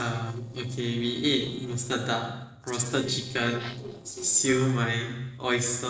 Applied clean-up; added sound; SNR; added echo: neural separator model SepFormer DNS4.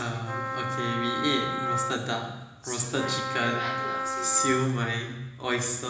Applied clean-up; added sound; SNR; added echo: none; Wind instrument, woodwind instrument; 2 dB; reverberation time 1.0 s.